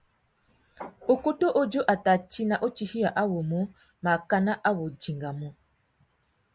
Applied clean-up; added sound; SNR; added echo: none; none; none; none.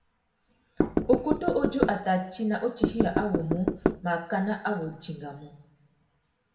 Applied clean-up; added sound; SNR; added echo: none; Knock / Wood; -3 dB; reverberation time 0.7 s.